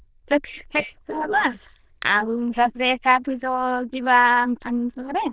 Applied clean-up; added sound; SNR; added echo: neural diffusion model UNIVERSE++.